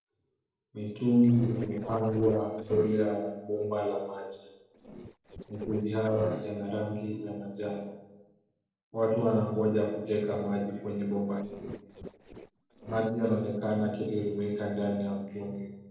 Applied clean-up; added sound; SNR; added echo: neural separator model SepFormer DNS4.